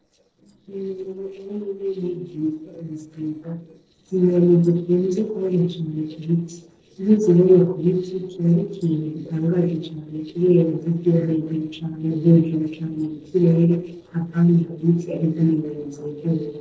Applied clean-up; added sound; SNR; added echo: neural separator model SepFormer DNS4.